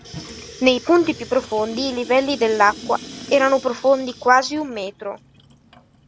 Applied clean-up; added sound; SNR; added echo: none; Sink (filling or washing) / Water tap, faucet; 18 dB; none.